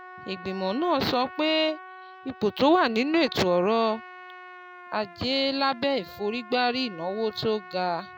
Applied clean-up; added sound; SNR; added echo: none; Trumpet; 18 dB; none.